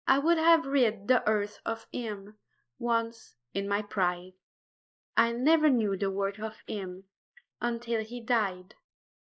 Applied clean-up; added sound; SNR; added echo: neural mask model Resemble Enhance denoiser.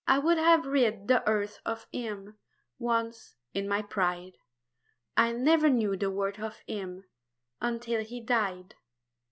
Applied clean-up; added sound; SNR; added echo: none; none; none; none.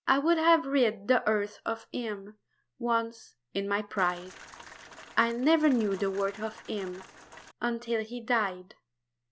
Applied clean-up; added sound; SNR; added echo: none; Rain; 19 dB; none.